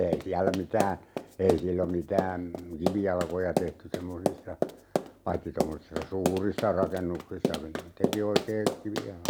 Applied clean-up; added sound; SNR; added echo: none; Run; 2 dB; none.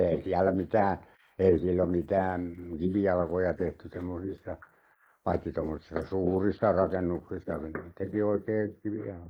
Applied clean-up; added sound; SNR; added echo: neural mask model Resemble Enhance denoiser.